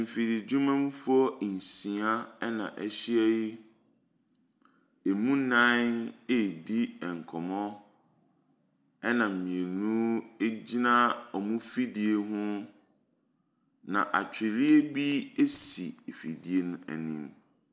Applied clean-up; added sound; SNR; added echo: none; none; none; none.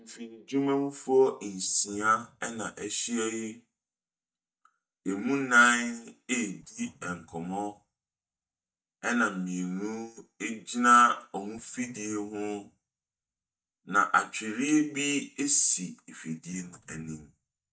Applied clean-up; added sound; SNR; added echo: neural mask model DeepFilterNet 3.